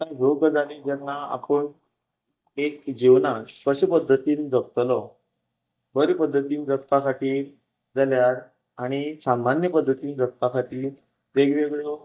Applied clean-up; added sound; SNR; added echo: neural mask model DeepFilterNet 3.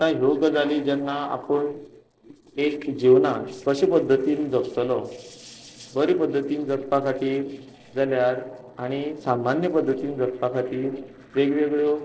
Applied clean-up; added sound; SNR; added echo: neural separator model SepFormer DNS4.